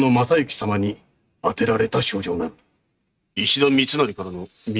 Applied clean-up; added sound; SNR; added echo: neural mask model RNNoise.